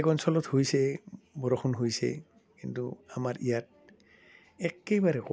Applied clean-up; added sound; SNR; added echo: none; none; none; none.